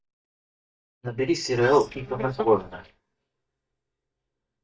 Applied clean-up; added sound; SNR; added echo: neural mask model DeepFilterNet 3.